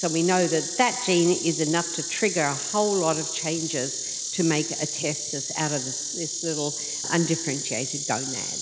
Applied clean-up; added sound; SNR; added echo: none; Insect; 4 dB; none.